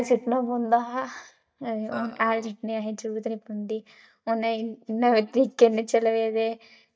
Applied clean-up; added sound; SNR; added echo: neural mask model DeepFilterNet 3.